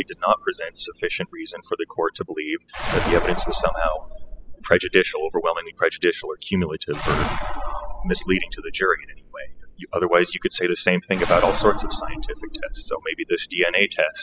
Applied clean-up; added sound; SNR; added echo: classical method spectral subtraction.